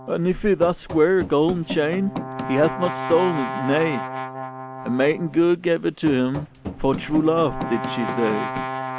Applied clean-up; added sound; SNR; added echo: none; Run + Brass instrument; 8 dB; none.